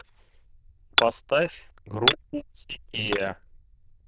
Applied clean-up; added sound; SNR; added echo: neural diffusion model UNIVERSE++.